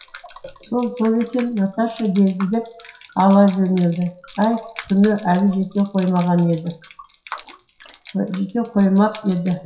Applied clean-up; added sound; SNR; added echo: classical method WPE with log-MMSE.